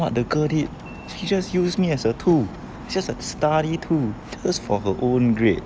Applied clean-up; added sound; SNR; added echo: none; none; none; none.